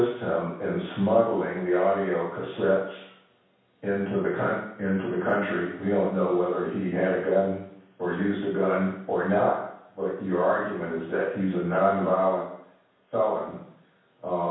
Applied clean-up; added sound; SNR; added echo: none; none; none; reverberation time 0.7 s.